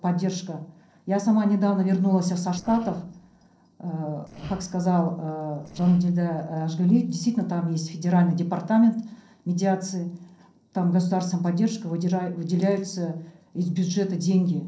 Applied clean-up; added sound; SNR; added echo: neural separator model SepFormer DNS4.